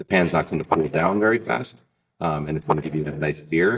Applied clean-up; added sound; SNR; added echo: neural mask model DeepFilterNet 3.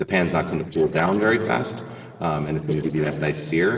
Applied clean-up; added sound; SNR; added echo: neural separator model SepFormer DNS4.